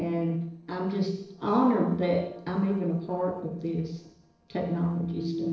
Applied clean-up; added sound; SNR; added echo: neural separator model SepFormer DNS4.